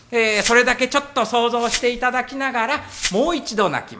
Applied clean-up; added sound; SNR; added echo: none; Glass; 12 dB; none.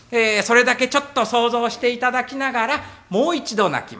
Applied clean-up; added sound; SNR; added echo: none; none; none; none.